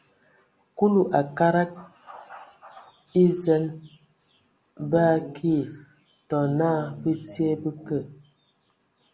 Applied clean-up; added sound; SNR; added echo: none; none; none; none.